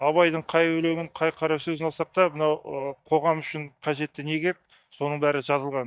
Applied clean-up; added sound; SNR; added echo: neural mask model DeepFilterNet 3.